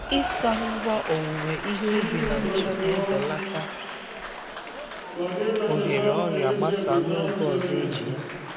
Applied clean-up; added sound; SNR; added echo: none; Applause; -1 dB; none.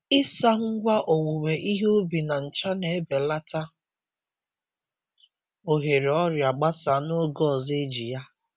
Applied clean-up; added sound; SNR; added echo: none; none; none; none.